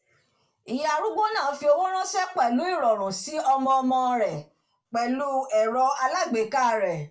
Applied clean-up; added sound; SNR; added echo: none; none; none; reverberation time 0.2 s.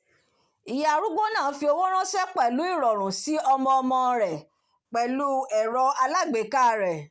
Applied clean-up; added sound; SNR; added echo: none; none; none; none.